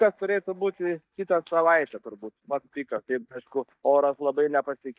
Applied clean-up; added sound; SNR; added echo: neural mask model DeepFilterNet 3.